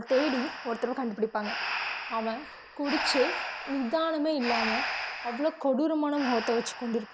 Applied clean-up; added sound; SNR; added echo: none; Breathing; 6 dB; none.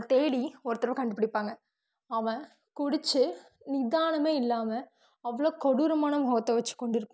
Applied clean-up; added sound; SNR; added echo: none; none; none; none.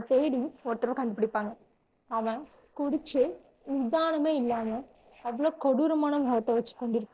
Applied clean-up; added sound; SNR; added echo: neural separator model SepFormer DNS4.